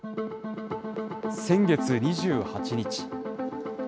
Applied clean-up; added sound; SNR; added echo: none; none; none; none.